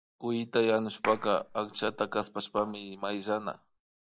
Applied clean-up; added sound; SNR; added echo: neural mask model DeepFilterNet 3.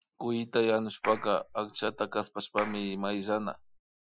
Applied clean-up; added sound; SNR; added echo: classical method Wiener filter.